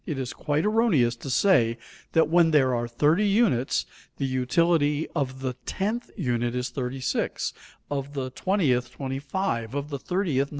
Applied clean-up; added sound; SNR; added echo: none; none; none; none.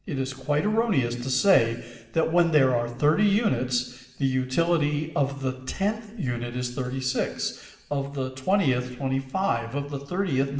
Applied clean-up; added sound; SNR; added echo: none; none; none; reverberation time 0.9 s.